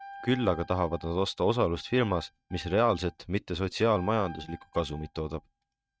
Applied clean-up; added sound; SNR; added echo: neural mask model RNNoise.